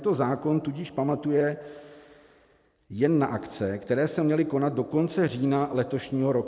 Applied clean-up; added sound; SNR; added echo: none; none; none; none.